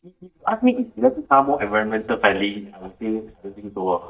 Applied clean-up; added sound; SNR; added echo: neural mask model DeepFilterNet 3.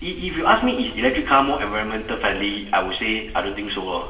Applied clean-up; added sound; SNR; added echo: none; Camera; 16 dB; reverberation time 0.7 s.